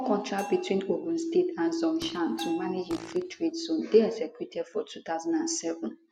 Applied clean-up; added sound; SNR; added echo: none; Bell + Fart; 17 dB; none.